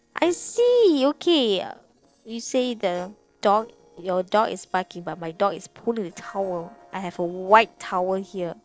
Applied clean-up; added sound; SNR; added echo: neural separator model SepFormer DNS4.